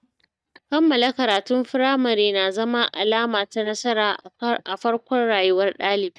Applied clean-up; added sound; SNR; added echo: neural mask model DeepFilterNet 3.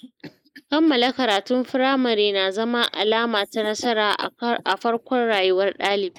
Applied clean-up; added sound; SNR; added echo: neural mask model Resemble Enhance denoiser.